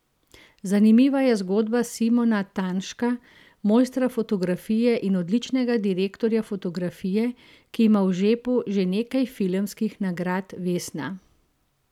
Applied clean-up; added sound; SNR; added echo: none; none; none; none.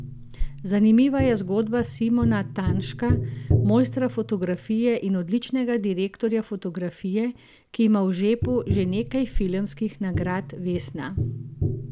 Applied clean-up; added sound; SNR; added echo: none; Tap; 6 dB; none.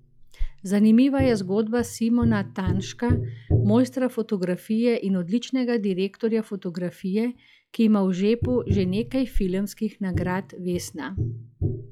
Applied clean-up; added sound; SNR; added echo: classical method log-MMSE.